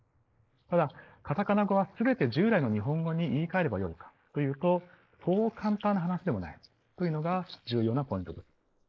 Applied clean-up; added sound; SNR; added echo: neural mask model Resemble Enhance denoiser.